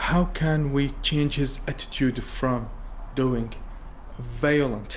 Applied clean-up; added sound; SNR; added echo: none; none; none; none.